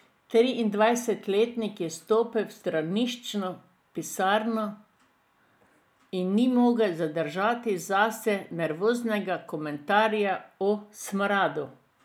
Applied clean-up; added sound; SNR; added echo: none; none; none; none.